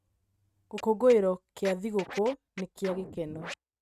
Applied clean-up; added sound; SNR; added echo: neural mask model RNNoise.